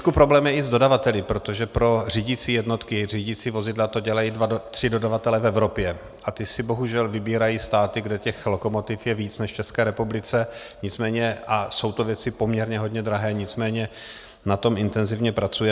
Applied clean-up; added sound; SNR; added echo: none; none; none; none.